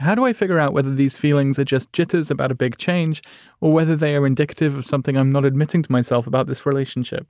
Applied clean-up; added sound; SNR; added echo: none; none; none; none.